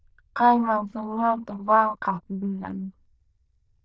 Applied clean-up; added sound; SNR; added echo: neural diffusion model UNIVERSE++.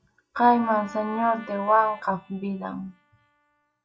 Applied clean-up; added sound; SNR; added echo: classical method log-MMSE.